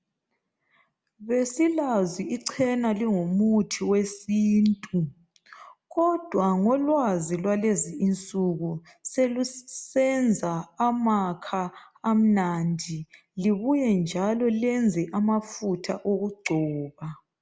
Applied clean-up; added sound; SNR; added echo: none; none; none; none.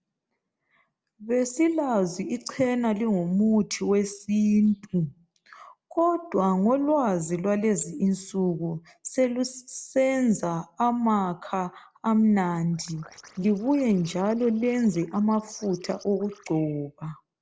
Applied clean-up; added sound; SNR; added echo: neural separator model SepFormer DNS4.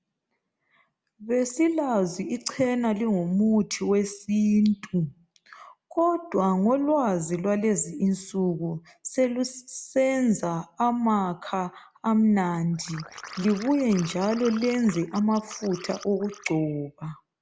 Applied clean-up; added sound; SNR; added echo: none; Liquid; 17 dB; none.